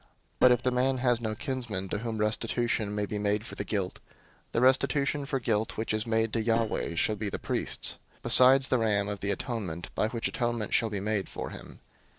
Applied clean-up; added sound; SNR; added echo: neural separator model SepFormer DNS4.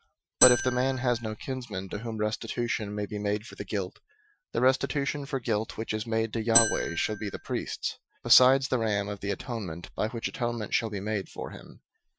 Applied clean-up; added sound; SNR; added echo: classical method Wiener filter.